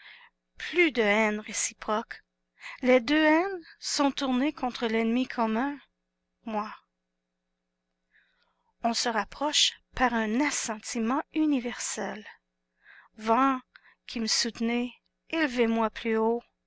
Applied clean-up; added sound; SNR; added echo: none; none; none; none.